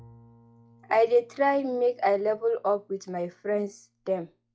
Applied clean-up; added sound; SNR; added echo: classical method log-MMSE.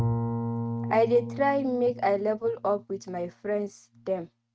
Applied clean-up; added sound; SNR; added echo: neural mask model RNNoise.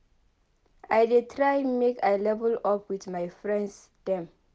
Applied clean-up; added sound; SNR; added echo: none; none; none; none.